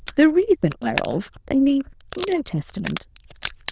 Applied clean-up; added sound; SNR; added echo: neural diffusion model UNIVERSE++.